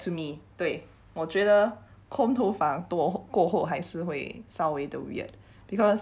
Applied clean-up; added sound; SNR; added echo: none; none; none; none.